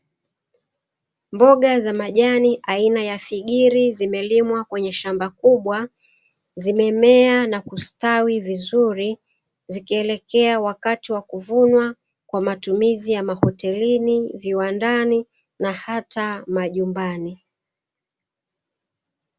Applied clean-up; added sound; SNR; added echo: none; none; none; none.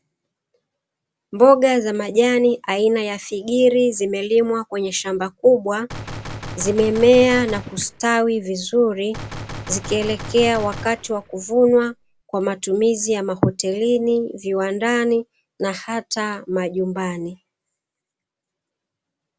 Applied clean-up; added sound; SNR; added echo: none; Gunshot, gunfire; 13 dB; none.